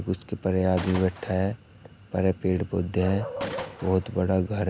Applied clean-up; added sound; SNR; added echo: none; Gunshot, gunfire; 12 dB; none.